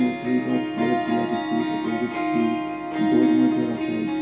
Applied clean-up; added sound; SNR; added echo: none; Harp; -1 dB; reverberation time 0.3 s.